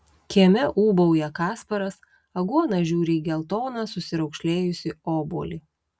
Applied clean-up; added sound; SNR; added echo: none; none; none; none.